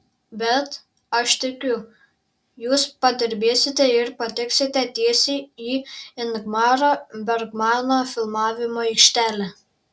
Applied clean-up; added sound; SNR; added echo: none; none; none; none.